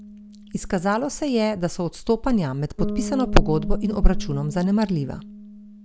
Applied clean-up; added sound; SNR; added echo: none; Bass guitar; 13 dB; none.